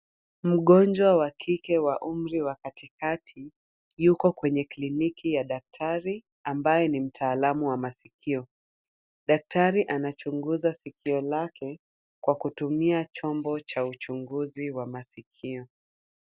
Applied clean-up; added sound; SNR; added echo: none; none; none; none.